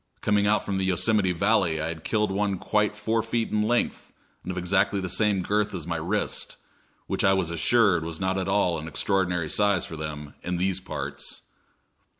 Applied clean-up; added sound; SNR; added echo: none; none; none; none.